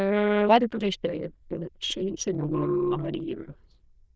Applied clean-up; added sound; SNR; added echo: neural diffusion model UNIVERSE++.